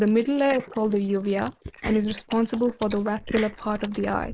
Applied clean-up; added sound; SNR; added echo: neural mask model Resemble Enhance denoiser.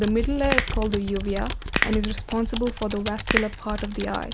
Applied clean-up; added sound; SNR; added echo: none; Computer keyboard + Crack / Crackle; 1 dB; none.